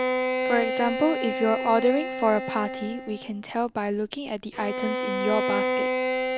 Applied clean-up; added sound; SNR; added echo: none; Bowed string instrument; 2 dB; none.